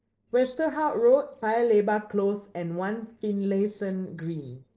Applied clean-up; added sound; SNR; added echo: neural separator model SepFormer DNS4.